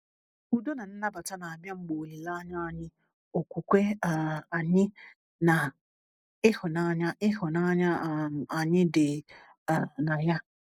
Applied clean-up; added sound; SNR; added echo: neural mask model Resemble Enhance denoiser.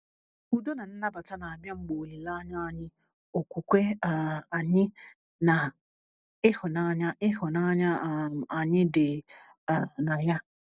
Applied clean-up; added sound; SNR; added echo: none; none; none; none.